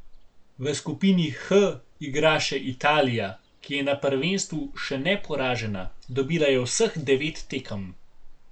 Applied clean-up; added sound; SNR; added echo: none; Ocean; 15 dB; none.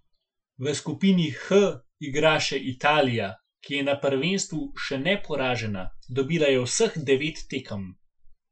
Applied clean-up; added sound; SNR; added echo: classical method Wiener filter.